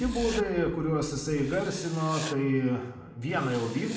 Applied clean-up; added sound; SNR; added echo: none; Writing; 16 dB; reverberation time 0.8 s.